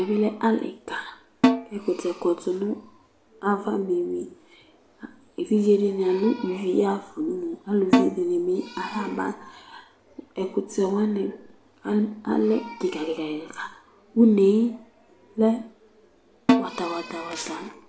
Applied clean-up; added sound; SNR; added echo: none; Snare drum; 0 dB; none.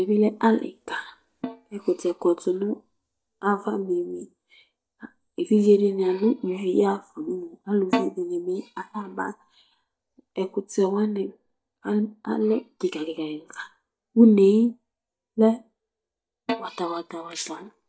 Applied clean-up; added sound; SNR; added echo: neural mask model DeepFilterNet 3.